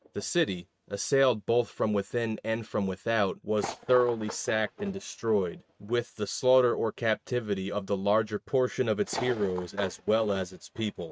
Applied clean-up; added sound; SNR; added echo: neural mask model RNNoise.